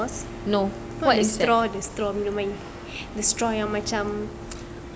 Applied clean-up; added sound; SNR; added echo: none; Bowed string instrument; 15 dB; none.